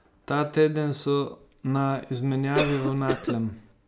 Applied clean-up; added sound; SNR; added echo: none; Cough; 7 dB; none.